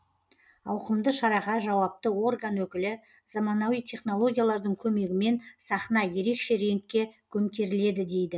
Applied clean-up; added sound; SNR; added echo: none; none; none; none.